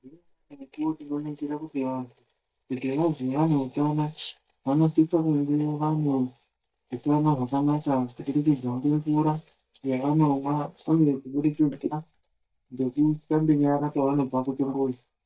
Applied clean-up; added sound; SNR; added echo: neural mask model DeepFilterNet 3.